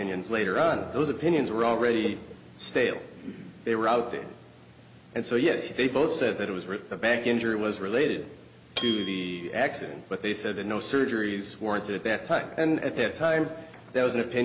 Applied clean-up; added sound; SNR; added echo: none; Bell; -4 dB; none.